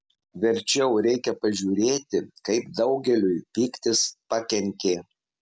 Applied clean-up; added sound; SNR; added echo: none; none; none; none.